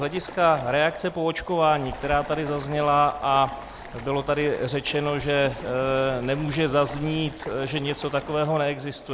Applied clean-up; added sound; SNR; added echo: none; Stream; 15 dB; none.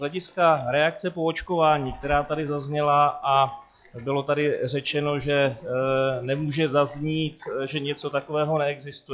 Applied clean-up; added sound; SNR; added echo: classical method log-MMSE.